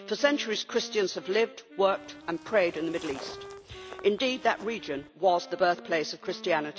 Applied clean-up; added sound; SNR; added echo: none; Walk, footsteps + Wind instrument, woodwind instrument; 17 dB; none.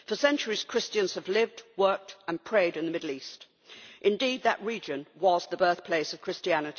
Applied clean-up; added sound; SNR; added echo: none; none; none; none.